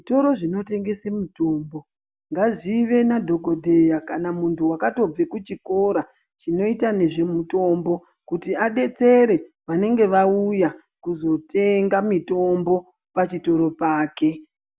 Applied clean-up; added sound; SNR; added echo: none; none; none; none.